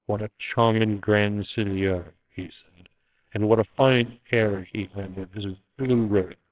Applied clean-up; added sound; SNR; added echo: neural separator model SepFormer WHAMR!.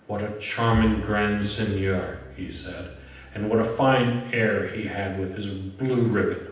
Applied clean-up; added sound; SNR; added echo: none; Bowed string instrument; 13 dB; reverberation time 0.9 s.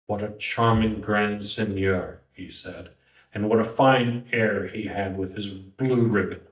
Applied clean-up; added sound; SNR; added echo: neural mask model DeepFilterNet 3.